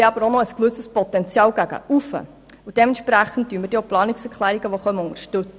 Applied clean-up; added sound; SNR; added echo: none; none; none; none.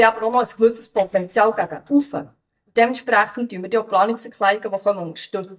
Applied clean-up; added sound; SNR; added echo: neural mask model DeepFilterNet 3.